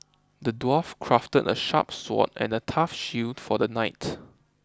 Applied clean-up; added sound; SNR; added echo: none; none; none; none.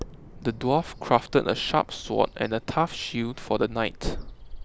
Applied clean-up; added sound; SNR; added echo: none; Bird vocalization, bird call, bird song; 13 dB; none.